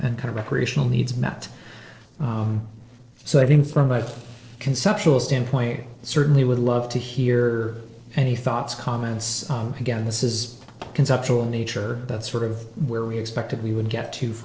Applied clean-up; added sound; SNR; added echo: neural separator model SepFormer DNS4.